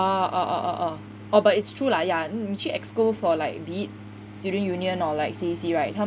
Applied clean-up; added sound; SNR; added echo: none; none; none; none.